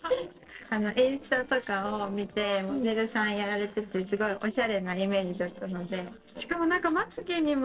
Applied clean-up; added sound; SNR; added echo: neural separator model SepFormer DNS4.